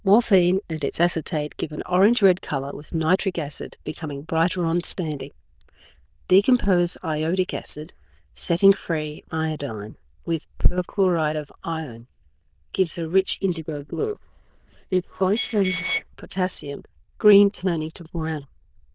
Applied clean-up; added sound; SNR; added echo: neural diffusion model UNIVERSE++.